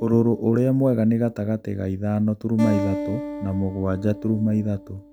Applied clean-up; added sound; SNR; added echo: none; Acoustic guitar; 11 dB; none.